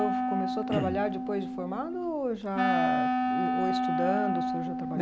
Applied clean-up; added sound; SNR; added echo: none; Wind instrument, woodwind instrument; -3 dB; none.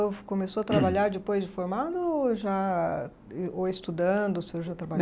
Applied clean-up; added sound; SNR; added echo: none; none; none; none.